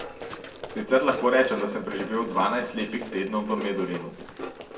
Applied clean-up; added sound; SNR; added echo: none; Run; 12 dB; reverberation time 0.6 s.